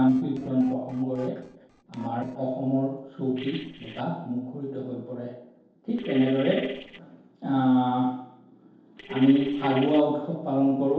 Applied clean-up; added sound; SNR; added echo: neural separator model SepFormer DNS4.